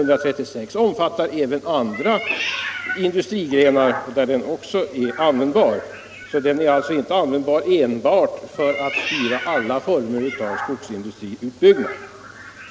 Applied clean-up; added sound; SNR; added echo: none; Meow; 12 dB; none.